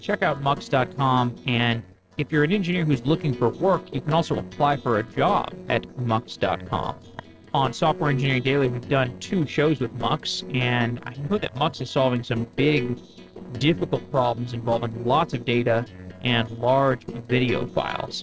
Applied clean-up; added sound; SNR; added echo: neural separator model SepFormer DNS4.